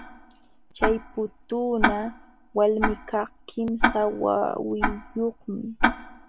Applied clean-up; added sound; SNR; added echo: none; Tick-tock; 2 dB; none.